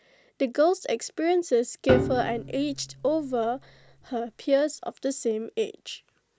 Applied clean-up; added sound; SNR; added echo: none; Piano; 6 dB; none.